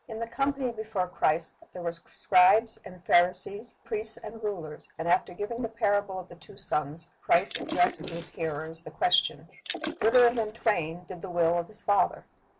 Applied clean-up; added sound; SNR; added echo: neural mask model Resemble Enhance denoiser.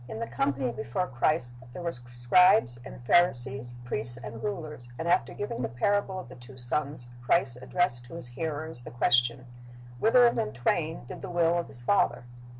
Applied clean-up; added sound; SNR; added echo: none; none; none; none.